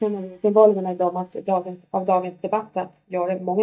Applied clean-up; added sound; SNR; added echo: neural mask model DeepFilterNet 3.